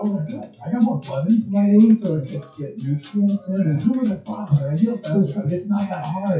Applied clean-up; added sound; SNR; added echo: classical method WPE with log-MMSE.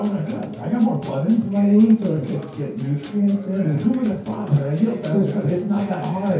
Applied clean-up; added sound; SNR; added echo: none; Acoustic guitar; 17 dB; reverberation time 0.6 s.